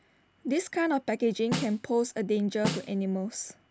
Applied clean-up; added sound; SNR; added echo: none; Snare drum; 7 dB; none.